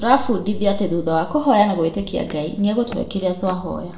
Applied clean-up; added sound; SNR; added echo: neural separator model SepFormer DNS4.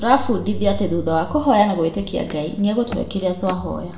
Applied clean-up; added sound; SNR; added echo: none; Run; 19 dB; reverberation time 0.6 s.